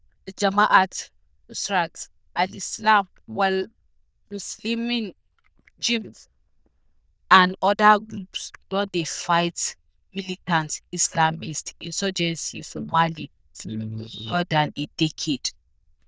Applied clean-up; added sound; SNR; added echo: neural diffusion model UNIVERSE++.